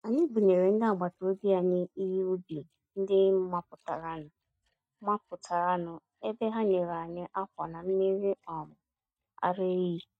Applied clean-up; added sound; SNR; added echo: neural mask model DeepFilterNet 3.